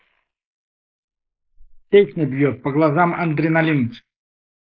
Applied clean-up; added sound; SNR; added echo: neural mask model Resemble Enhance denoiser.